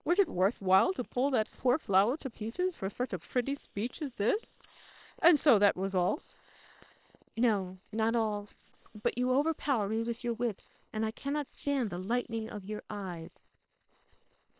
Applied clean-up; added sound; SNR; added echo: neural separator model SepFormer WHAM!.